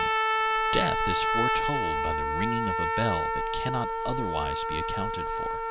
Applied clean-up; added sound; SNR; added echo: none; Trumpet; -5 dB; none.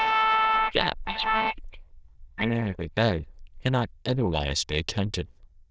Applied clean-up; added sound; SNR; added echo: neural diffusion model UNIVERSE++.